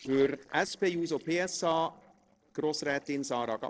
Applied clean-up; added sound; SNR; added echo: neural separator model SepFormer DNS4.